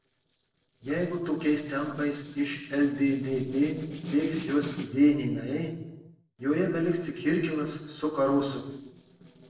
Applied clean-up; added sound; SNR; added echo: neural separator model SepFormer DNS4.